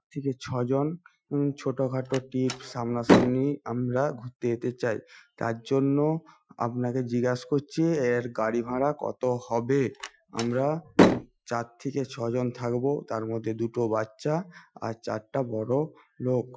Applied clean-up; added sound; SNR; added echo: classical method Wiener filter.